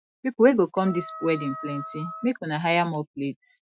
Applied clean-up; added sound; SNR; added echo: classical method Wiener filter.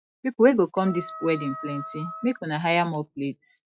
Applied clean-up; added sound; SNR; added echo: classical method log-MMSE.